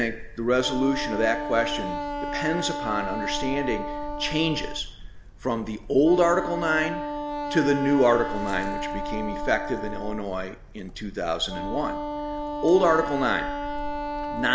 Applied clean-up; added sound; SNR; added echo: none; Wind instrument, woodwind instrument; 6 dB; none.